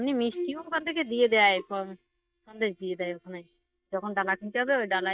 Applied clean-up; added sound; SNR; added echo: neural mask model DeepFilterNet 3.